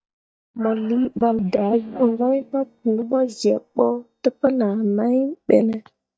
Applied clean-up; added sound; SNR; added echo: neural mask model DeepFilterNet 3.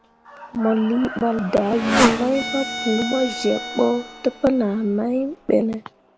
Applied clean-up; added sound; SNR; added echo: none; Bowed string instrument + Motorcycle; 6 dB; none.